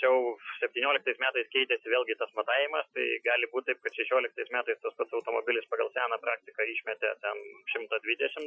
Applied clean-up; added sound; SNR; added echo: classical method Wiener filter.